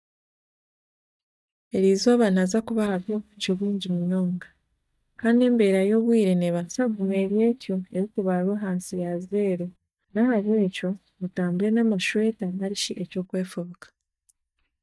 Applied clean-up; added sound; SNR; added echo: neural mask model DeepFilterNet 3.